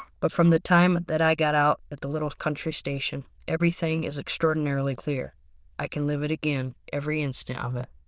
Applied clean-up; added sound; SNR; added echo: neural diffusion model UNIVERSE++.